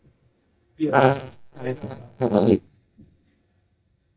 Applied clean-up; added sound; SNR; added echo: neural mask model DeepFilterNet 3.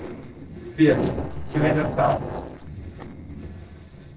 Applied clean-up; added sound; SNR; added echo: neural separator model SepFormer DNS4.